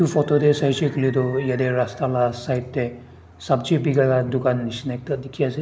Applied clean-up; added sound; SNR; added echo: none; none; none; none.